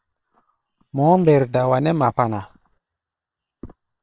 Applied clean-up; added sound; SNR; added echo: neural separator model SepFormer WHAM!.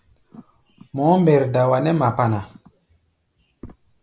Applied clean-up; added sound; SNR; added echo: none; none; none; none.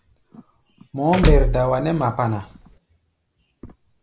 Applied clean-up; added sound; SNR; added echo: none; Door / Car; -2 dB; none.